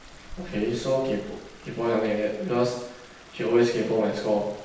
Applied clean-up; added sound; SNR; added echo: none; Stream; 19 dB; reverberation time 0.9 s.